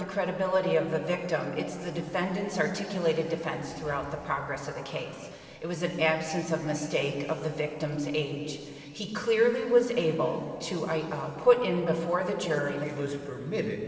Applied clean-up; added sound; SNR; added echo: none; none; none; reverberation time 2.8 s.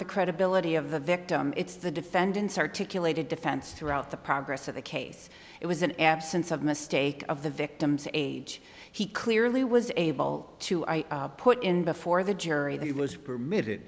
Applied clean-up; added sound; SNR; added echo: none; none; none; none.